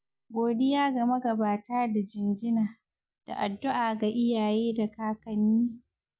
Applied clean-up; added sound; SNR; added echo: none; none; none; none.